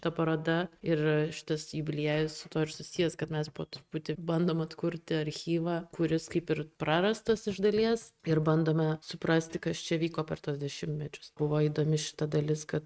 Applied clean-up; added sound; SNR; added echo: neural mask model RNNoise.